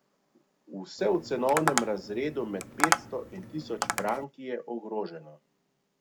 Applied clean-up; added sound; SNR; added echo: none; Tap; 0 dB; none.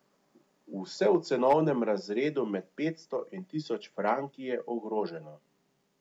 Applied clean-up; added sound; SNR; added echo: none; none; none; none.